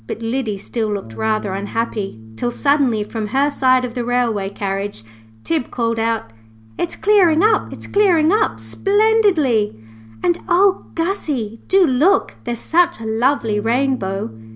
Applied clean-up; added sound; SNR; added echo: none; Bass guitar; 18 dB; none.